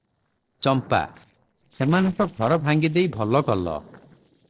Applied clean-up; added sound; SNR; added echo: neural separator model SepFormer DNS4.